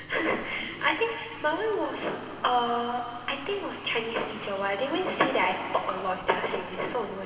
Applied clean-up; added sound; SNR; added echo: none; Water tap, faucet / Water; 16 dB; reverberation time 2.5 s.